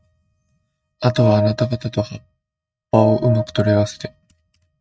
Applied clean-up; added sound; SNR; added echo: neural mask model RNNoise.